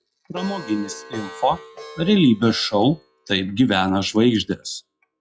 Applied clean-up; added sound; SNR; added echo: classical method log-MMSE.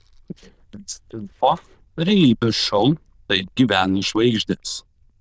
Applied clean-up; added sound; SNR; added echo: neural diffusion model UNIVERSE++.